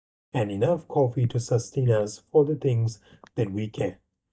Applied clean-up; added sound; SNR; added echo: neural mask model DeepFilterNet 3.